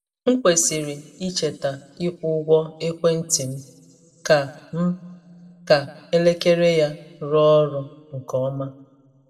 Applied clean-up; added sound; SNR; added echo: none; none; none; reverberation time 1.0 s.